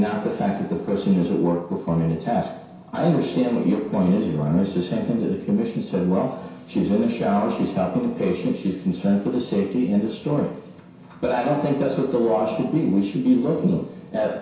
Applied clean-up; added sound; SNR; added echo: none; none; none; reverberation time 0.6 s.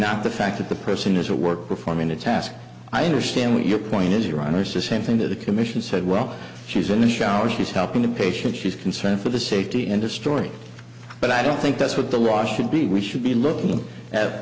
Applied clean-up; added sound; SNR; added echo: none; none; none; none.